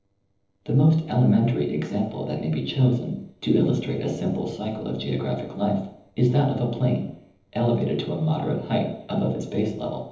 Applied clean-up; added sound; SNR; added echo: neural separator model SepFormer DNS4.